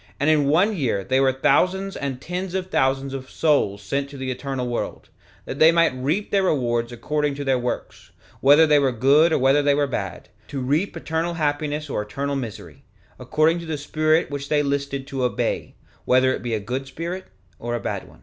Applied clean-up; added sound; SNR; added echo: none; none; none; none.